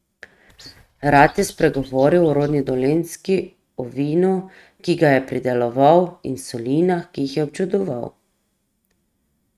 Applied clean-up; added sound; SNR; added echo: neural mask model RNNoise.